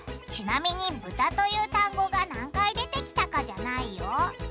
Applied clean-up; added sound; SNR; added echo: none; none; none; none.